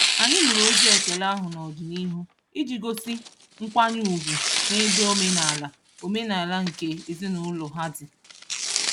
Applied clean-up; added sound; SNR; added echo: none; Tearing; -1 dB; none.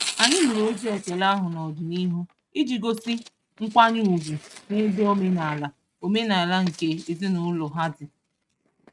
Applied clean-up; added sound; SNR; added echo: neural mask model RNNoise.